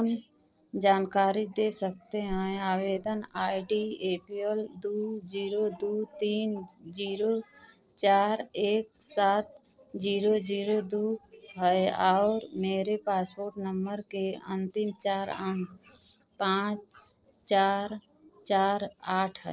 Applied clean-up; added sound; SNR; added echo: neural separator model SepFormer DNS4.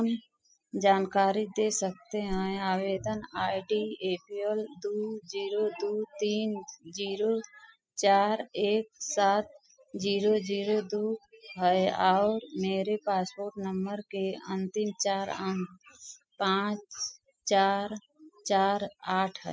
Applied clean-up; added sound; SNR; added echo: classical method spectral subtraction.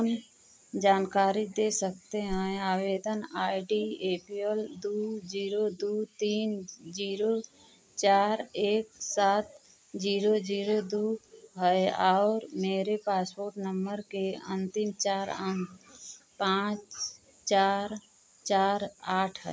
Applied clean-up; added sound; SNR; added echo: neural mask model Resemble Enhance denoiser.